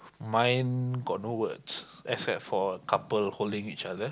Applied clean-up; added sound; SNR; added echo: none; none; none; none.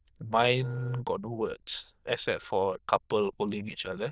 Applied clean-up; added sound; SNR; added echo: neural diffusion model UNIVERSE++.